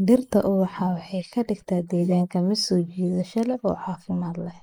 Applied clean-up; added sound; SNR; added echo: neural mask model Resemble Enhance denoiser.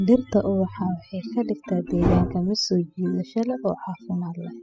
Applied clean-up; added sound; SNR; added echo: classical method spectral subtraction.